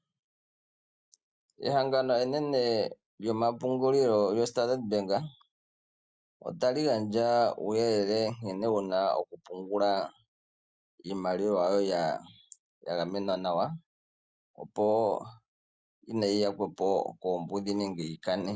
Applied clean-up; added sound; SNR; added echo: none; none; none; none.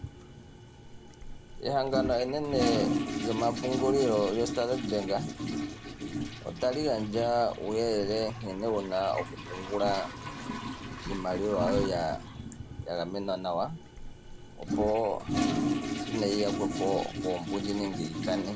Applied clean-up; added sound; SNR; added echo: none; Toilet flush; 4 dB; none.